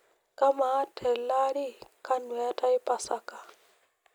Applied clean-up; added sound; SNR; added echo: none; none; none; none.